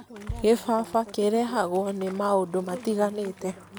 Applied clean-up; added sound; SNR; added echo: none; Bass drum; 17 dB; none.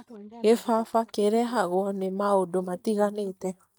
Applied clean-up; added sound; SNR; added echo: neural mask model DeepFilterNet 3.